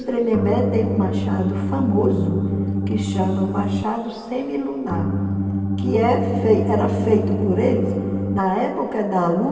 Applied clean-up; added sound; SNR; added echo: none; Organ; 0 dB; reverberation time 2.6 s.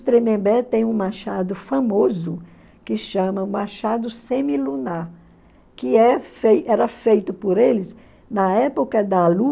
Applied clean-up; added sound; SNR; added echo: none; none; none; none.